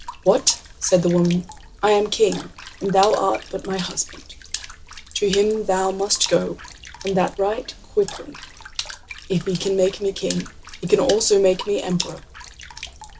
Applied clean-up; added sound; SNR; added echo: none; Water / Splash, splatter; 14 dB; none.